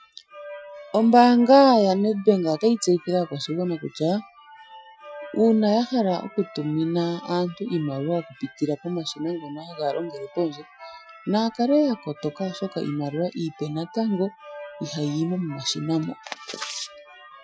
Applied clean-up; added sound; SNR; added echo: classical method Wiener filter.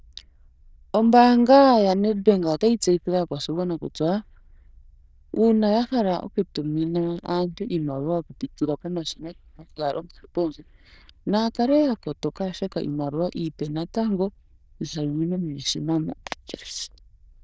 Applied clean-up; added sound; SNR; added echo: neural diffusion model UNIVERSE++.